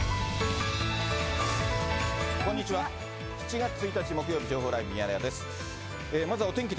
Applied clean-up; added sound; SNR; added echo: none; none; none; none.